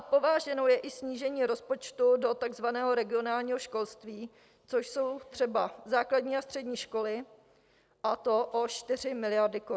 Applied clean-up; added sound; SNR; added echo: none; none; none; none.